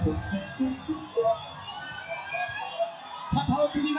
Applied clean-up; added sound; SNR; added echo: classical method WPE with log-MMSE.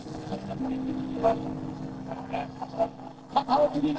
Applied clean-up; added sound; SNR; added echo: neural separator model SepFormer DNS4.